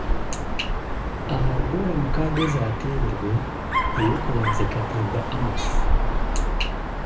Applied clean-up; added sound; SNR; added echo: none; Dog; -4 dB; reverberation time 0.3 s.